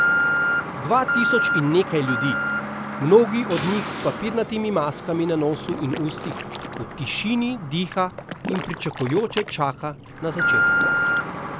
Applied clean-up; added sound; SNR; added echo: none; Alarm; 1 dB; none.